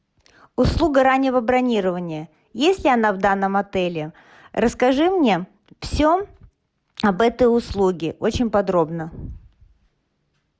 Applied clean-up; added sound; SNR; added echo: none; none; none; none.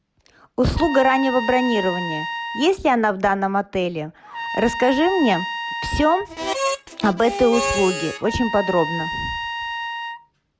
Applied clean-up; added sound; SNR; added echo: none; Harmonica + Trumpet; 6 dB; none.